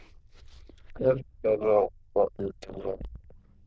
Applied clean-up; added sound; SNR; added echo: neural diffusion model UNIVERSE++.